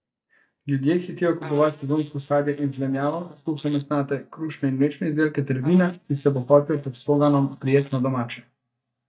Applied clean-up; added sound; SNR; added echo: neural mask model DeepFilterNet 3.